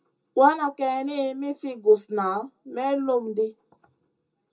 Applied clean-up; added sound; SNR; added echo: none; none; none; reverberation time 0.2 s.